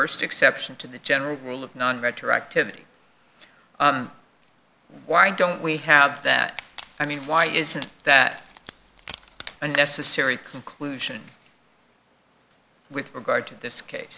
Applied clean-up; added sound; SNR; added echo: none; Wood; 13 dB; none.